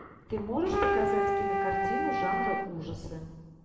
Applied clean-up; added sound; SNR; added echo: none; Wind instrument, woodwind instrument; -4 dB; reverberation time 1.1 s.